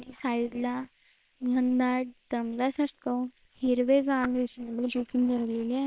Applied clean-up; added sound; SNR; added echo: neural separator model SepFormer WHAM!.